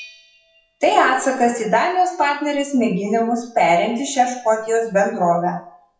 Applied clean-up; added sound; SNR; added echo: classical method WPE with log-MMSE.